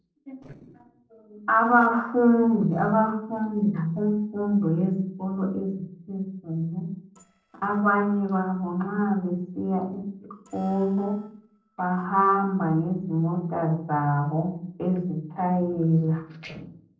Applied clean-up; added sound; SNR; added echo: neural separator model SepFormer DNS4.